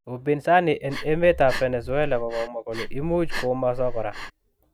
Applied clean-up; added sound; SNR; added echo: none; Breathing; 6 dB; none.